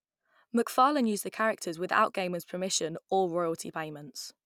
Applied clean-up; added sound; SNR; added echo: none; none; none; none.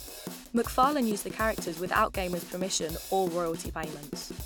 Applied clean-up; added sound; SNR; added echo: none; Drum / Drum kit; 10 dB; none.